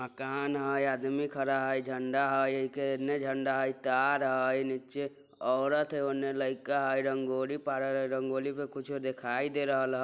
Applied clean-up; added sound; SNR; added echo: none; none; none; none.